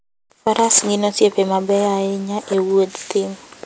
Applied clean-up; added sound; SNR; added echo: none; none; none; none.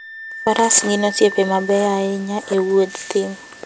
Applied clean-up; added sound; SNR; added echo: none; Wind instrument, woodwind instrument; 14 dB; none.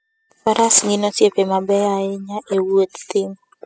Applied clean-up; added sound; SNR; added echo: classical method spectral subtraction.